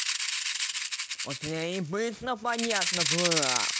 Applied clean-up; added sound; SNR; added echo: none; Rattle (instrument); -2 dB; none.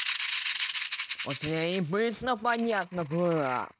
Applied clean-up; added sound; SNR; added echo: neural mask model RNNoise.